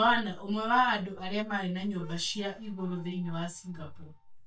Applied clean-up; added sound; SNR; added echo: neural mask model DeepFilterNet 3.